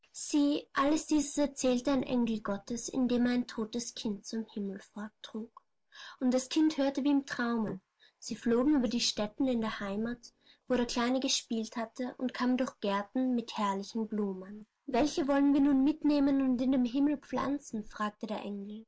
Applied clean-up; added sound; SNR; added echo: neural mask model Resemble Enhance denoiser.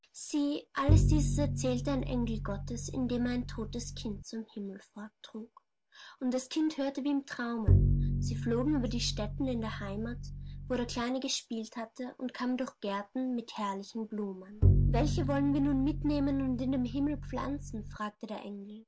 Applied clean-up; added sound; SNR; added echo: none; Bowed string instrument; -3 dB; none.